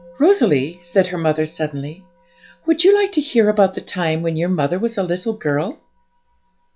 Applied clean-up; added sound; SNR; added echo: classical method log-MMSE.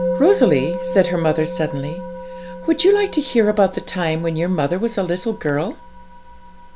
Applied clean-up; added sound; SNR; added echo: none; Musical instrument; 9 dB; none.